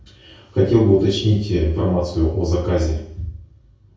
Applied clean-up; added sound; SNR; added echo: none; none; none; reverberation time 0.6 s.